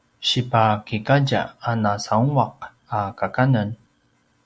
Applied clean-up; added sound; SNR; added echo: none; none; none; none.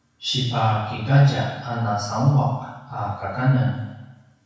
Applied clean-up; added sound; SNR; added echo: none; none; none; reverberation time 1.1 s.